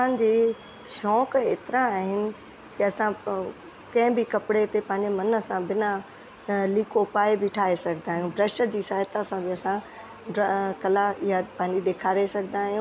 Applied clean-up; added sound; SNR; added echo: none; none; none; none.